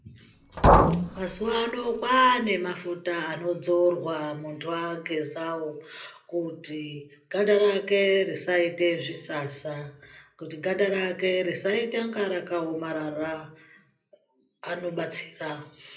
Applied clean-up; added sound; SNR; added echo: none; Liquid; -3 dB; reverberation time 0.5 s.